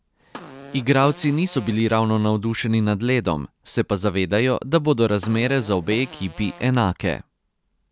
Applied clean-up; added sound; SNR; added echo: none; Fart; 19 dB; none.